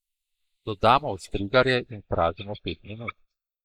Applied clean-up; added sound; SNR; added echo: neural mask model Resemble Enhance denoiser.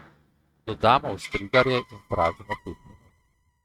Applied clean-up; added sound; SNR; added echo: neural mask model RNNoise.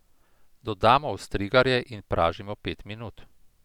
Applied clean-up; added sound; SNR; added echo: none; none; none; none.